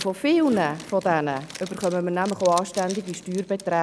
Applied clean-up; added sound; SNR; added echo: none; Zipper (clothing); 17 dB; none.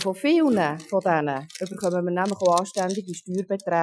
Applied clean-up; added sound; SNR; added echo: classical method Wiener filter.